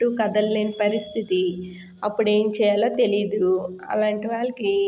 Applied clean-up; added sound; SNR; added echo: none; none; none; none.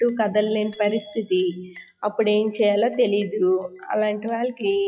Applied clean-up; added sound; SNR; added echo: classical method WPE with log-MMSE.